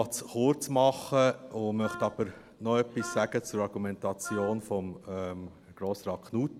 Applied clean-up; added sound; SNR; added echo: none; Wind instrument, woodwind instrument; 14 dB; none.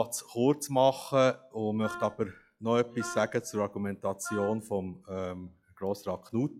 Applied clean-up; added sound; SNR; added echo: classical method log-MMSE.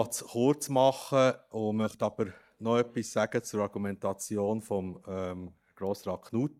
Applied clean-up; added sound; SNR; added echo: neural mask model DeepFilterNet 3.